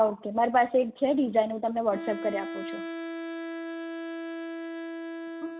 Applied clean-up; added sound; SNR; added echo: none; Wind instrument, woodwind instrument; 8 dB; none.